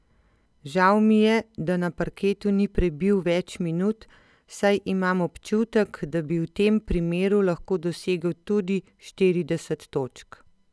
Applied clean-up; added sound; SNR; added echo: none; none; none; none.